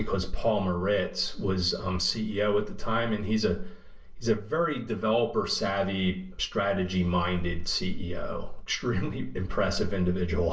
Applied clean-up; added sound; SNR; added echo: none; none; none; reverberation time 0.1 s.